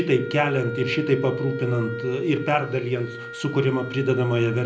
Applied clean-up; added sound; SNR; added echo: none; Wind instrument, woodwind instrument; 10 dB; reverberation time 0.5 s.